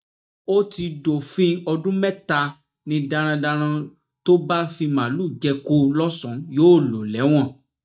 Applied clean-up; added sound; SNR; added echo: neural mask model DeepFilterNet 3.